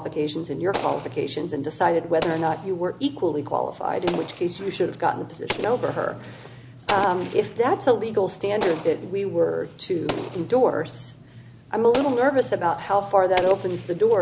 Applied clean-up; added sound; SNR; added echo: none; Explosion; 14 dB; none.